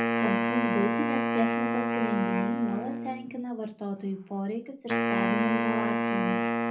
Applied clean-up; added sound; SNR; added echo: none; Wind instrument, woodwind instrument; -4 dB; reverberation time 0.3 s.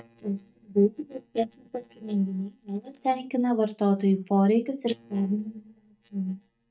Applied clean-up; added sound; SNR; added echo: neural mask model DeepFilterNet 3.